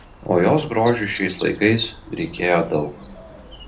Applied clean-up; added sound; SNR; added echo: none; Bird vocalization, bird call, bird song; 12 dB; reverberation time 0.3 s.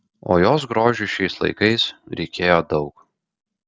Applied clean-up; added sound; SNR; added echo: none; none; none; none.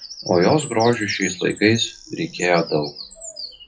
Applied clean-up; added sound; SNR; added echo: classical method WPE with log-MMSE.